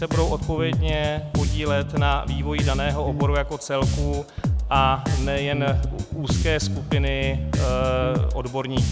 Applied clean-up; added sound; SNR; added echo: none; Bass guitar; -2 dB; none.